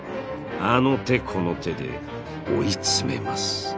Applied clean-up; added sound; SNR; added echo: none; none; none; none.